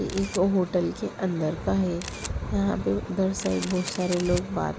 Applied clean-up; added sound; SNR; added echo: none; Camera; 16 dB; none.